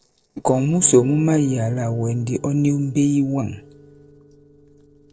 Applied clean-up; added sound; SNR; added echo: neural separator model SepFormer DNS4.